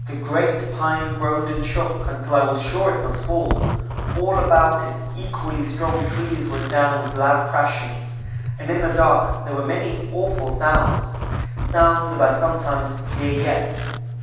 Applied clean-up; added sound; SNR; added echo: none; Zipper (clothing); 4 dB; reverberation time 1.2 s.